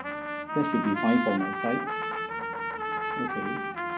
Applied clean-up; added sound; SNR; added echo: none; Trumpet; 1 dB; reverberation time 0.4 s.